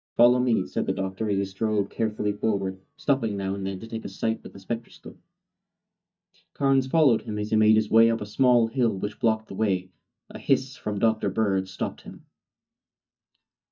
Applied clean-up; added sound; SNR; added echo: neural mask model DeepFilterNet 3.